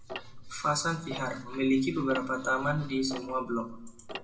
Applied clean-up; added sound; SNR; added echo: none; Tick-tock; 13 dB; reverberation time 0.5 s.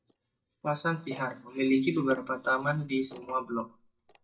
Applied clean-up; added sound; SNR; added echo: neural mask model DeepFilterNet 3.